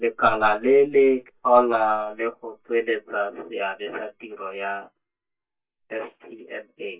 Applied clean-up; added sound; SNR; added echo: neural mask model DeepFilterNet 3.